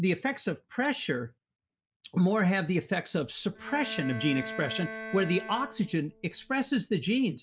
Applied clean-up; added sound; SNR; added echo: none; Bowed string instrument; 12 dB; none.